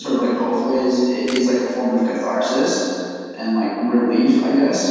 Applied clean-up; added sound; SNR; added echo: none; Camera; 19 dB; reverberation time 2.1 s.